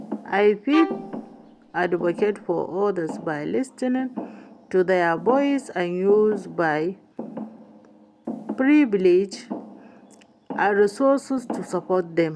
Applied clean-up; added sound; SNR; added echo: none; Thump, thud + Bowed string instrument; 13 dB; none.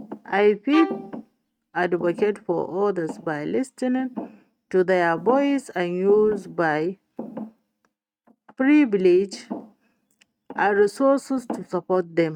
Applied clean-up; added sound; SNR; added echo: neural mask model RNNoise.